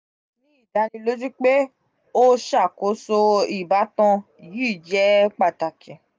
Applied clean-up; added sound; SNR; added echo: none; none; none; none.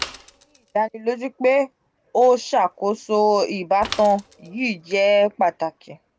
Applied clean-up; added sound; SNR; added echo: none; Mechanisms / Bicycle; 19 dB; none.